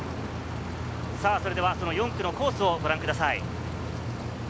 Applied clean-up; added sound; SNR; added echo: none; Truck; 19 dB; none.